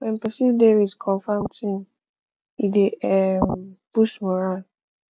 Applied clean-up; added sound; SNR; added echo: none; none; none; none.